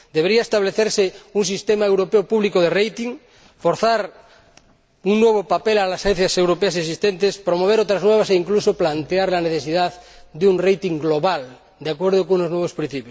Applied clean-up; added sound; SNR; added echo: none; none; none; none.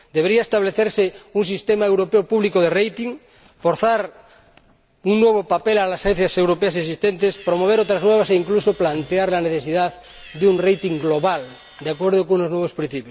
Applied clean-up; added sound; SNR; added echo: none; Camera; 18 dB; none.